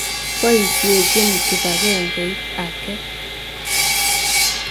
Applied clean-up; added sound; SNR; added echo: none; Sawing; -4 dB; none.